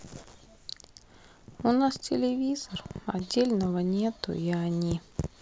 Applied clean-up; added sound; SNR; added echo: none; none; none; none.